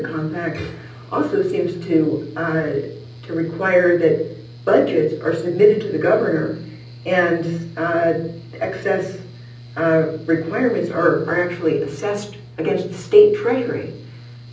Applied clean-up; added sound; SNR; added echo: none; Mechanical fan; 19 dB; reverberation time 0.6 s.